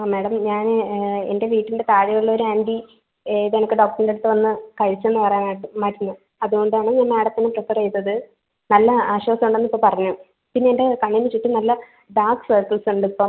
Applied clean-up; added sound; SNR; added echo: none; none; none; none.